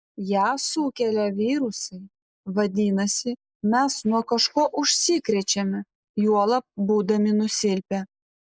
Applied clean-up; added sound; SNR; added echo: neural mask model Resemble Enhance denoiser.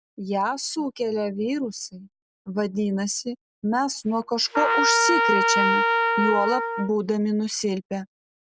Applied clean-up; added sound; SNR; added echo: none; Trumpet; -3 dB; none.